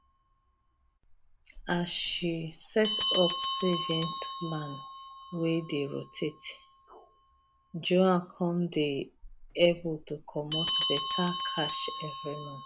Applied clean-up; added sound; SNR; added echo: none; Bell; -2 dB; none.